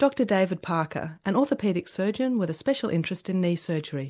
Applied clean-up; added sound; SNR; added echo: none; none; none; none.